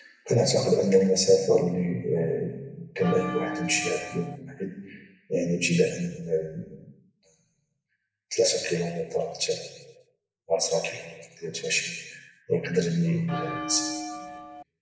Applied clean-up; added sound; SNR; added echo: none; Bell; 7 dB; reverberation time 1.0 s.